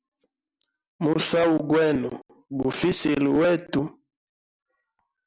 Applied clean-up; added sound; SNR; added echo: neural separator model SepFormer DNS4.